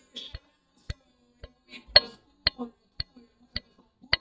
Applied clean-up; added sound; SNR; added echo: neural mask model DeepFilterNet 3.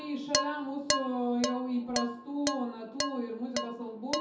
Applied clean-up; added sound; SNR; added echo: none; Dishes, pots, and pans; 2 dB; reverberation time 0.6 s.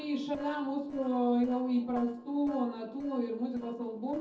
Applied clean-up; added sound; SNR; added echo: neural separator model SepFormer DNS4.